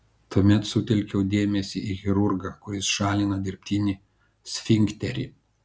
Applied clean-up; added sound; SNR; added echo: none; none; none; none.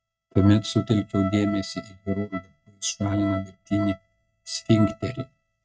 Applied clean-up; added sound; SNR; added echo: neural mask model RNNoise.